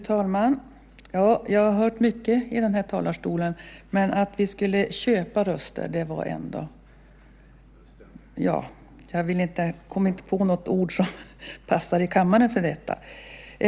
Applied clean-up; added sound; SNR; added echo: none; none; none; none.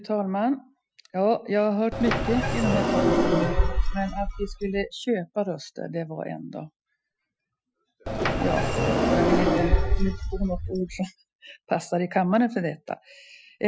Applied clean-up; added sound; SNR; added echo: classical method Wiener filter.